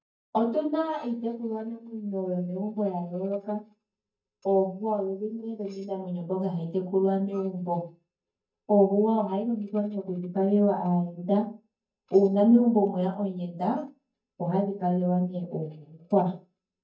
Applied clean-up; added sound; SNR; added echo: neural mask model DeepFilterNet 3.